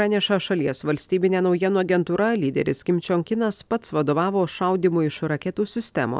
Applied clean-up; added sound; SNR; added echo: none; none; none; none.